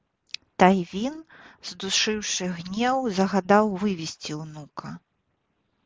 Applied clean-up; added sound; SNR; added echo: none; none; none; none.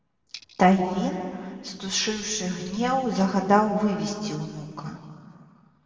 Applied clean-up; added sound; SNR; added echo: none; none; none; reverberation time 2.2 s.